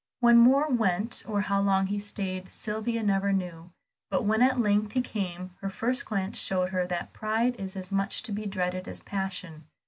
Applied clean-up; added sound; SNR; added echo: none; none; none; none.